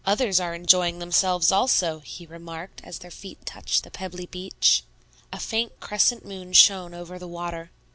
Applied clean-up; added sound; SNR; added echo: none; none; none; none.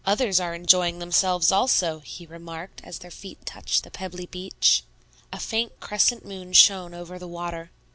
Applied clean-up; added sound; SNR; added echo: none; Finger snapping; 19 dB; none.